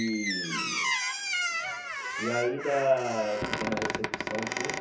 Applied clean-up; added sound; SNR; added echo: none; Squeak; 0 dB; reverberation time 0.6 s.